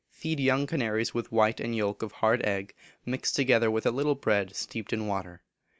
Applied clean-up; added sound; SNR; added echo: none; none; none; none.